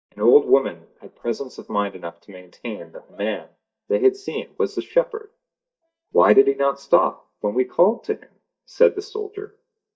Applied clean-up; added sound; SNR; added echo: neural mask model DeepFilterNet 3.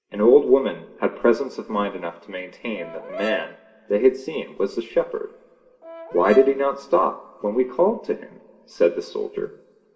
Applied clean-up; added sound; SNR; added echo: none; Brass instrument; 12 dB; reverberation time 2.5 s.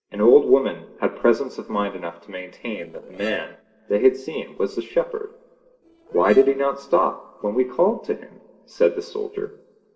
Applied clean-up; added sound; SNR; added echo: neural separator model SepFormer DNS4.